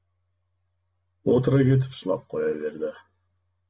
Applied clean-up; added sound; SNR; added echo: none; none; none; none.